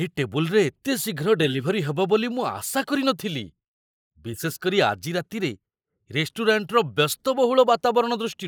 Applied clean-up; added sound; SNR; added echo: neural mask model Resemble Enhance denoiser.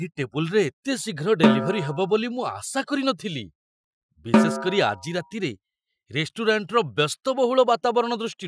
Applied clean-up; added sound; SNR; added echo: classical method Wiener filter.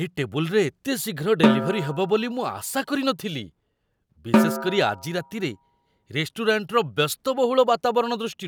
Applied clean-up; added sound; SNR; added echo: none; Snare drum; 2 dB; none.